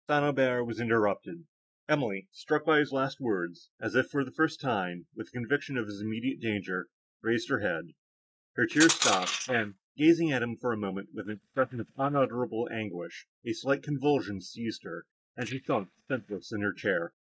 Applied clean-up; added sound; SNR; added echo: neural mask model DeepFilterNet 3.